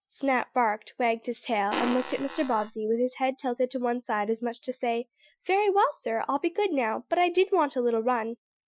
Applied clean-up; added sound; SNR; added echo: classical method Wiener filter.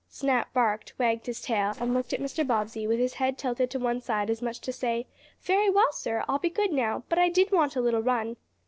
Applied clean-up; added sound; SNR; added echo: neural separator model SepFormer DNS4.